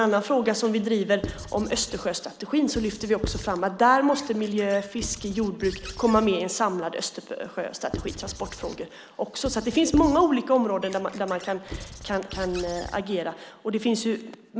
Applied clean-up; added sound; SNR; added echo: none; Squeak / Writing; 14 dB; none.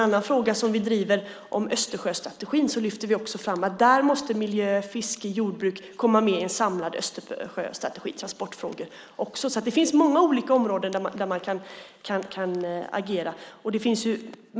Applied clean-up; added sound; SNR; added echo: none; none; none; none.